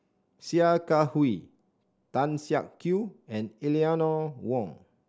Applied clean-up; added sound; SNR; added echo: none; none; none; none.